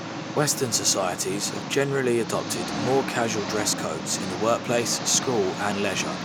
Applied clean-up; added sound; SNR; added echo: none; Engine; 6 dB; none.